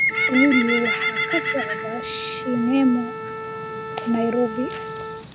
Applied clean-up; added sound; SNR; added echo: none; Bird + Wind instrument, woodwind instrument; 2 dB; none.